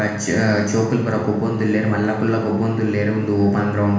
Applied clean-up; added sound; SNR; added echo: none; none; none; reverberation time 1.1 s.